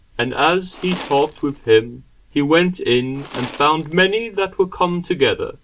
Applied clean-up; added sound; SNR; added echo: none; Tools; 16 dB; none.